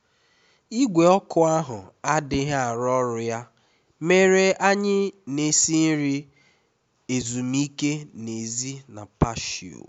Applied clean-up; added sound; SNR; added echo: none; none; none; none.